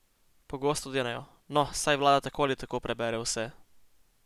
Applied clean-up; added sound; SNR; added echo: none; none; none; none.